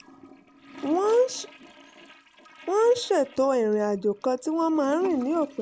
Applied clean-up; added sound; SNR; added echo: none; Toilet flush / Gurgling; 19 dB; none.